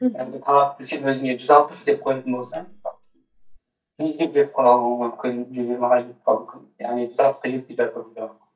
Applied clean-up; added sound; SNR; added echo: neural mask model DeepFilterNet 3.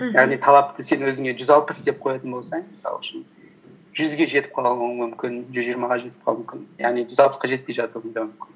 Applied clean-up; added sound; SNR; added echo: none; none; none; none.